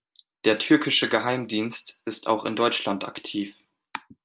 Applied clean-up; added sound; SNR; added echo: none; none; none; none.